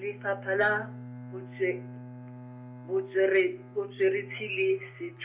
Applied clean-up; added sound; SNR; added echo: none; Bowed string instrument; 14 dB; reverberation time 0.3 s.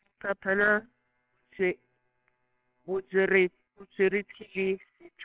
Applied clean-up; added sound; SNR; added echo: neural separator model SepFormer WHAMR!.